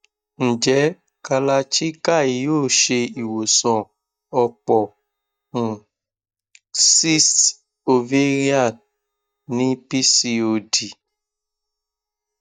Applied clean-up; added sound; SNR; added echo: neural mask model DeepFilterNet 3.